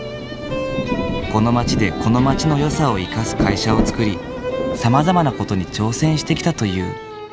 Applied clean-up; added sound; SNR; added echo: none; Rain; 6 dB; none.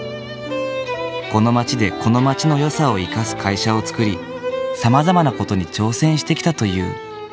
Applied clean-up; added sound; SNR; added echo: none; none; none; none.